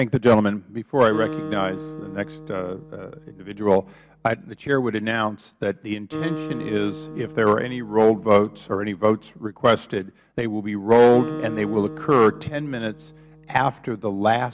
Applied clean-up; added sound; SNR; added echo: none; Acoustic guitar; 15 dB; none.